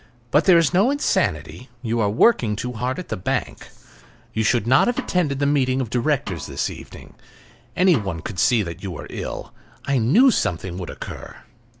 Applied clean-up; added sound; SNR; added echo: none; Snare drum; 19 dB; none.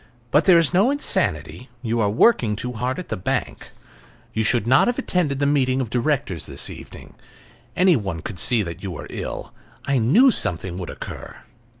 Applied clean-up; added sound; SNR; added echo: none; none; none; none.